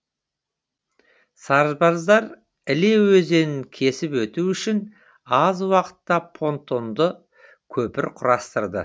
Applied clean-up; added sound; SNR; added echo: none; none; none; none.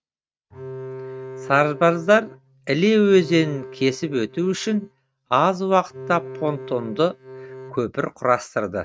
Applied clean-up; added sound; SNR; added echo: neural mask model RNNoise.